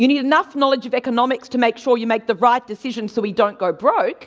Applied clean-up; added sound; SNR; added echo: none; none; none; none.